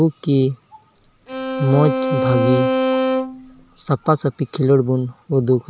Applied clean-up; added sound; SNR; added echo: none; Bowed string instrument; 2 dB; none.